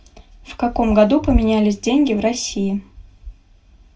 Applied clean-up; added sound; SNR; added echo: none; Bowed string instrument; 20 dB; reverberation time 0.2 s.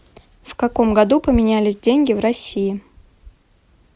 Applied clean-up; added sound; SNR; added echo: none; none; none; none.